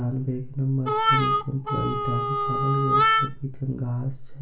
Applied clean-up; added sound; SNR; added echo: none; Harmonica; -4 dB; reverberation time 0.4 s.